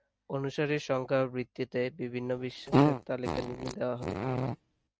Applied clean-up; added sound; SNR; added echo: neural mask model RNNoise.